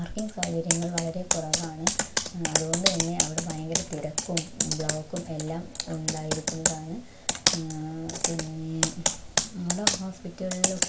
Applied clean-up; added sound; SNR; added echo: none; Computer keyboard; -3 dB; reverberation time 0.2 s.